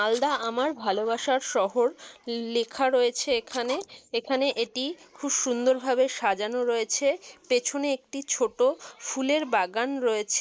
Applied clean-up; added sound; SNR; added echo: neural mask model Resemble Enhance denoiser.